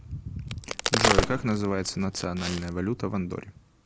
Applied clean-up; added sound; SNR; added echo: none; Fireworks + Crack; 0 dB; none.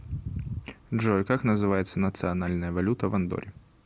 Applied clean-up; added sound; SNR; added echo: none; none; none; none.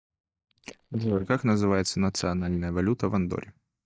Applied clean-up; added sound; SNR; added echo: neural mask model DeepFilterNet 3.